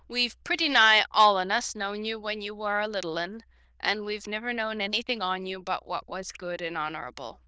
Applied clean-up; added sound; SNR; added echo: neural diffusion model UNIVERSE++.